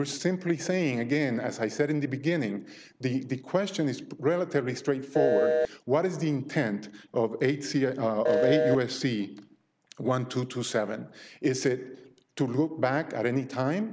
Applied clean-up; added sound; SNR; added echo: none; Telephone; -2 dB; none.